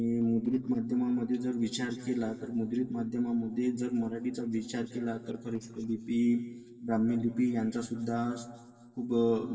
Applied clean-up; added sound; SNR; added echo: neural separator model SepFormer DNS4.